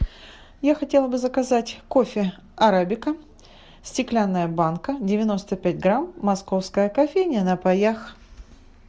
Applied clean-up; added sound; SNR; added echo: none; none; none; none.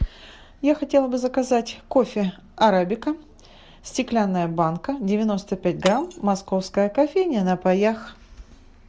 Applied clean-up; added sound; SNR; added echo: none; Shatter; 19 dB; none.